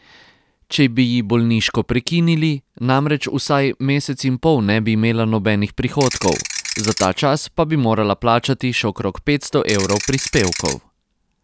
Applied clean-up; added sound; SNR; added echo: none; Ratchet, pawl / Percussion; 7 dB; none.